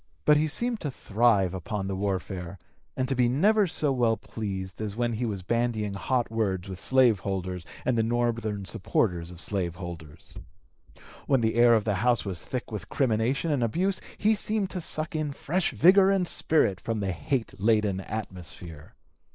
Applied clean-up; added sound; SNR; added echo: neural mask model Resemble Enhance denoiser.